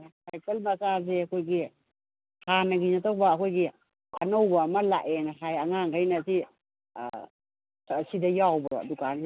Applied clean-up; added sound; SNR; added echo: none; none; none; none.